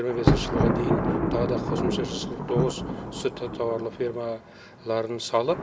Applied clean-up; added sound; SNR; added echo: none; Thunder; -2 dB; reverberation time 1.2 s.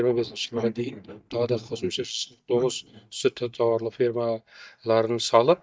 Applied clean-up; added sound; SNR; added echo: neural mask model DeepFilterNet 3.